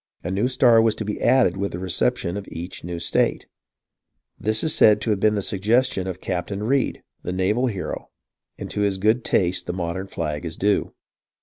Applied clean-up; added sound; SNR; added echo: none; none; none; none.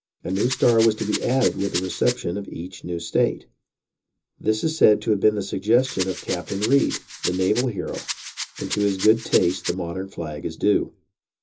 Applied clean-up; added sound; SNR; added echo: none; Rattle; 10 dB; reverberation time 0.2 s.